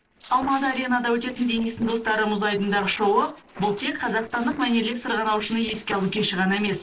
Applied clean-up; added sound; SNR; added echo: neural separator model SepFormer DNS4.